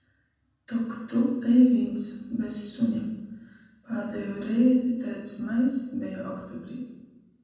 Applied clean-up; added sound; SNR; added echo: none; none; none; reverberation time 1.2 s.